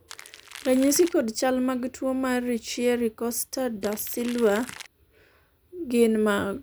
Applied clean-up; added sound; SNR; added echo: none; Crackle; 17 dB; none.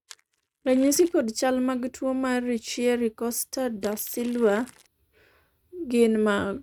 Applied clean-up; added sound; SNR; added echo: neural mask model RNNoise.